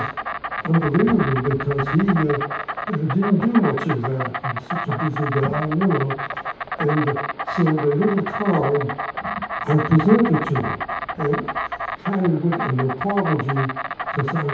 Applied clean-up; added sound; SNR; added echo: none; Insect; 6 dB; reverberation time 0.8 s.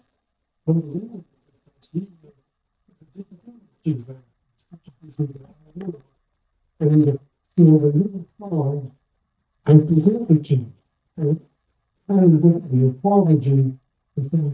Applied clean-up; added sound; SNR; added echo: neural mask model DeepFilterNet 3.